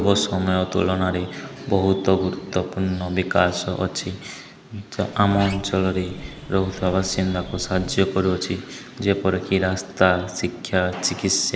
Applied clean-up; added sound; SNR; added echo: none; Sliding door; 14 dB; none.